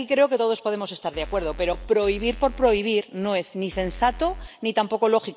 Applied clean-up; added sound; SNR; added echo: none; Bass drum / Keyboard (musical); 12 dB; none.